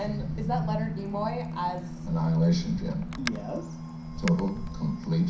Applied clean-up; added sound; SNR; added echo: none; Wind; 12 dB; reverberation time 0.5 s.